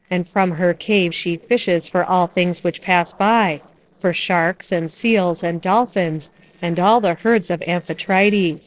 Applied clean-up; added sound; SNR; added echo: neural separator model SepFormer DNS4.